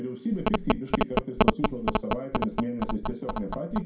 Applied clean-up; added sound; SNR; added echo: none; Telephone; -4 dB; reverberation time 0.5 s.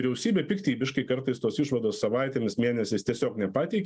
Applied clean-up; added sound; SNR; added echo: none; none; none; none.